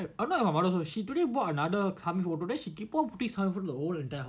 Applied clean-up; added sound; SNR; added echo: none; none; none; none.